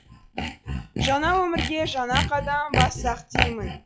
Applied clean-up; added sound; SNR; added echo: classical method log-MMSE.